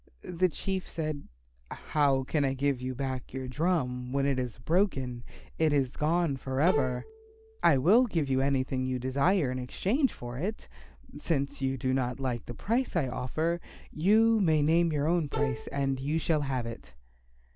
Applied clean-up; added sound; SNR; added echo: none; Bowed string instrument; 8 dB; none.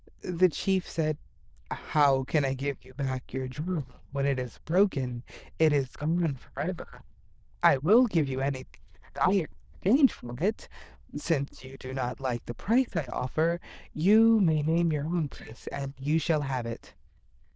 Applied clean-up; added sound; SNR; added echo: neural diffusion model UNIVERSE++.